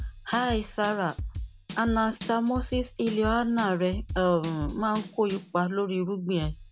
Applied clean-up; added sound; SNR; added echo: none; Drum / Drum kit; 10 dB; none.